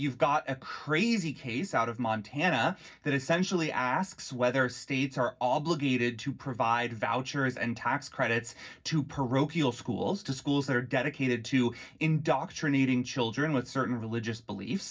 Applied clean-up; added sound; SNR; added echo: none; none; none; reverberation time 0.4 s.